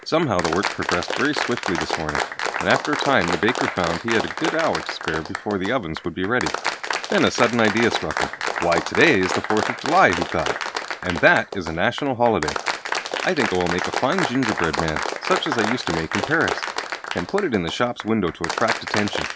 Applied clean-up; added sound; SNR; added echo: none; Applause; 4 dB; none.